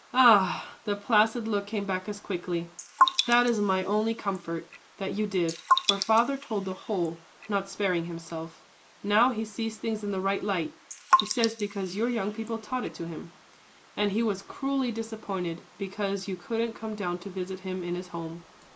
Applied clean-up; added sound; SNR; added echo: neural mask model Resemble Enhance denoiser.